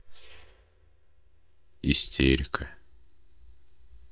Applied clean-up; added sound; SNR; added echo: neural mask model DeepFilterNet 3.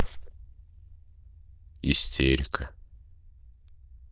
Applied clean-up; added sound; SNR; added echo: neural diffusion model UNIVERSE++.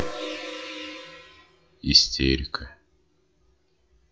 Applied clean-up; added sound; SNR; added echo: classical method log-MMSE.